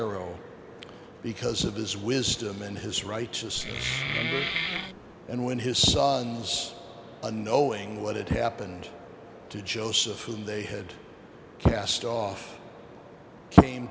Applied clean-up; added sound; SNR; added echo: none; Wood; 2 dB; none.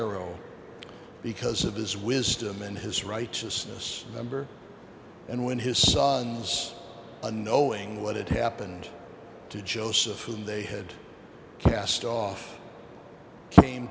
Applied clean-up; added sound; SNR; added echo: none; none; none; none.